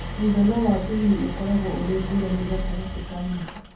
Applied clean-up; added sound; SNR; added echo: none; Idling; 7 dB; reverberation time 0.7 s.